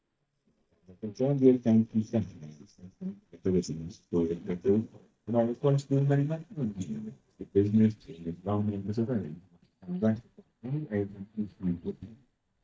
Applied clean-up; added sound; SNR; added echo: neural mask model DeepFilterNet 3.